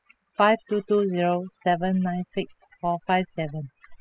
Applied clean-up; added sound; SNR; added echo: classical method spectral subtraction.